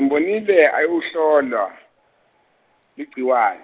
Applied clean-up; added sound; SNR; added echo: none; none; none; none.